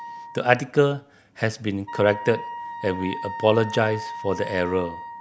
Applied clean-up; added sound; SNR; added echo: none; Wind instrument, woodwind instrument; 11 dB; none.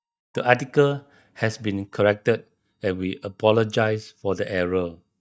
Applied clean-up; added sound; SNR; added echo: neural mask model DeepFilterNet 3.